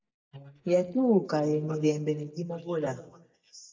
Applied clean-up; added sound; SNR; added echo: neural mask model DeepFilterNet 3.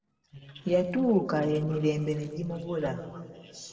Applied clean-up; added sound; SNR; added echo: neural separator model SepFormer DNS4.